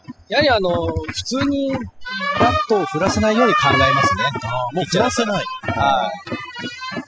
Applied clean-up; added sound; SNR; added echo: classical method spectral subtraction.